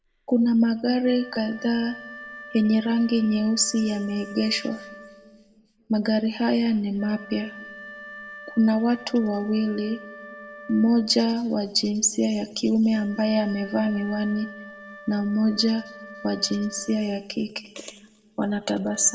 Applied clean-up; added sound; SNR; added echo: none; Wind instrument, woodwind instrument; 19 dB; reverberation time 1.1 s.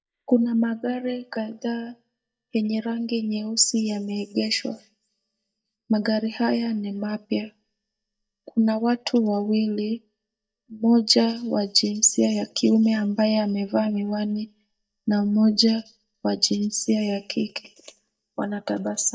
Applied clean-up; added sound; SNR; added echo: neural mask model DeepFilterNet 3.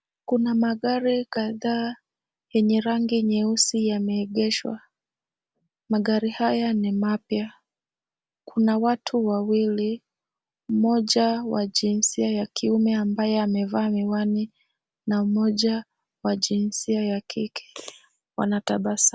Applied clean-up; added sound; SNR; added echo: none; none; none; none.